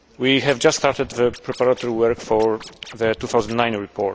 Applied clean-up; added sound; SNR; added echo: none; Scratching (performance technique); 19 dB; none.